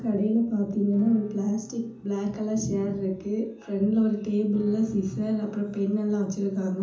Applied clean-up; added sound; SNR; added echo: none; Acoustic guitar / Strum; 20 dB; reverberation time 0.6 s.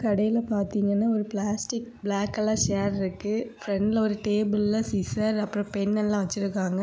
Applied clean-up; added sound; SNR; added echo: none; none; none; none.